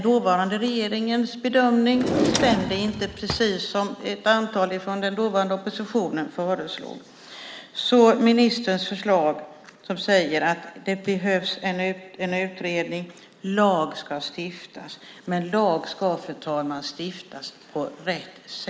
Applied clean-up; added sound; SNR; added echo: none; Drawer open or close; 3 dB; none.